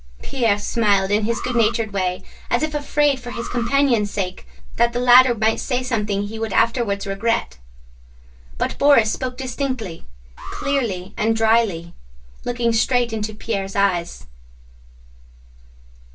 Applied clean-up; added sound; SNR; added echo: none; Alarm; 15 dB; reverberation time 0.1 s.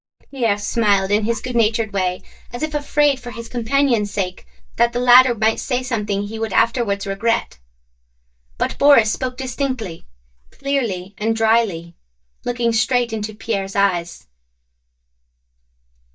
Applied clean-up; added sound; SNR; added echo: neural mask model DeepFilterNet 3.